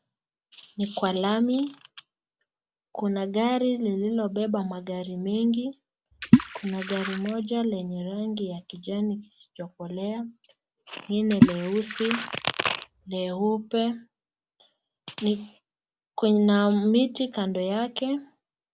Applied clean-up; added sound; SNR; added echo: none; Water / Splash, splatter; -2 dB; none.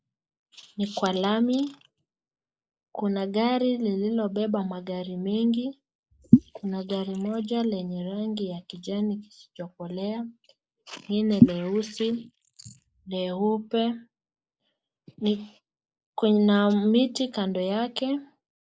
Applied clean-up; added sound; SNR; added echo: neural mask model Resemble Enhance denoiser.